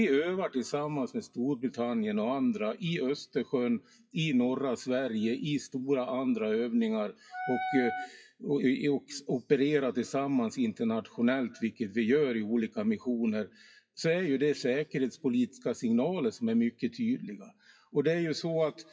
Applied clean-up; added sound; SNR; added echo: classical method WPE with log-MMSE.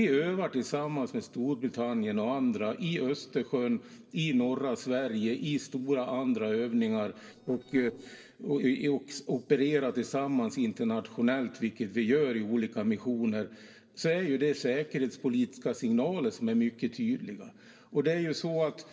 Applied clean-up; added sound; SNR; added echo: neural separator model SepFormer DNS4.